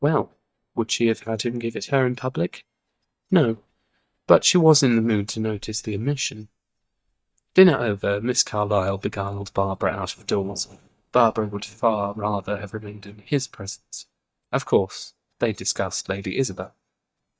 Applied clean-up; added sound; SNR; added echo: neural mask model DeepFilterNet 3.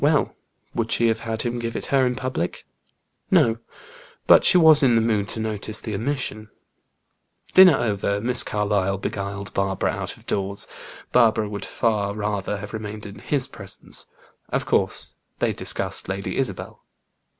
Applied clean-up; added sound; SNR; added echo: none; none; none; none.